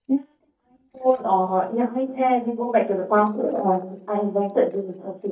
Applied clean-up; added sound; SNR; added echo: neural mask model DeepFilterNet 3.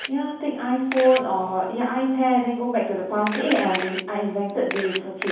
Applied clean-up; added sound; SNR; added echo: none; Camera; 12 dB; reverberation time 0.9 s.